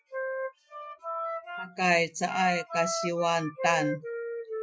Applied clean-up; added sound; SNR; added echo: classical method Wiener filter.